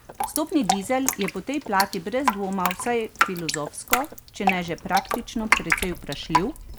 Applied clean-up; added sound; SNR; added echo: none; Drip; 0 dB; none.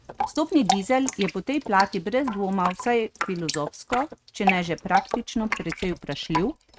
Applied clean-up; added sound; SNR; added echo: neural mask model RNNoise.